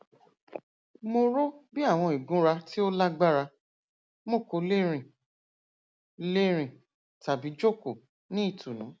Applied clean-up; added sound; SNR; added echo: none; none; none; none.